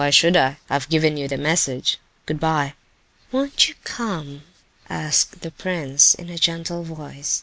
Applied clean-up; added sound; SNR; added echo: none; none; none; none.